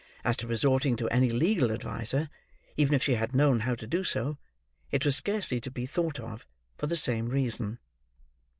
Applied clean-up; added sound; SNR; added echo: none; none; none; none.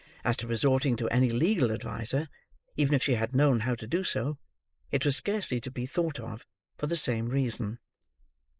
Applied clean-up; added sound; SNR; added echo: neural mask model Resemble Enhance denoiser.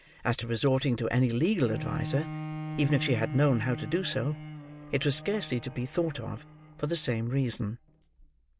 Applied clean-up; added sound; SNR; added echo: none; Bowed string instrument; 11 dB; none.